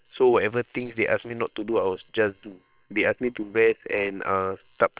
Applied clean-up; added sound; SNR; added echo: neural separator model SepFormer WHAM!.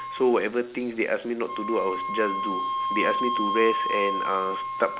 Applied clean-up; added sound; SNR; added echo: none; Wind instrument, woodwind instrument; 2 dB; none.